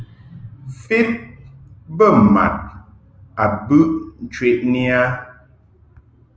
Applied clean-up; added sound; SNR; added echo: none; none; none; none.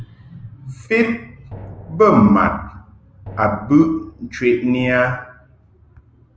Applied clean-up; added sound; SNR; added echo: none; Drum; 19 dB; none.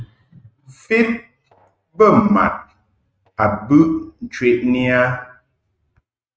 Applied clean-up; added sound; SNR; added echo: neural mask model RNNoise.